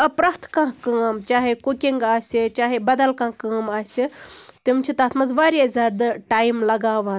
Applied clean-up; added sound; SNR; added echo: none; none; none; none.